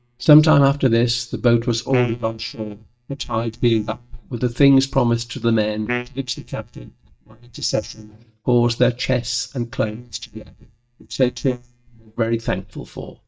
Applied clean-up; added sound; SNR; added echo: neural mask model DeepFilterNet 3.